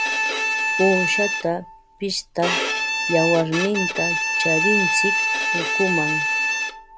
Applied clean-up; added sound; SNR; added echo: none; Bowed string instrument; -2 dB; none.